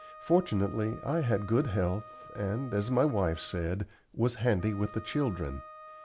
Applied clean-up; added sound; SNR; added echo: none; Wind instrument, woodwind instrument; 18 dB; none.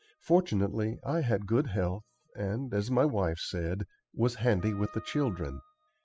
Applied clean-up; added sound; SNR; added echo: classical method spectral subtraction.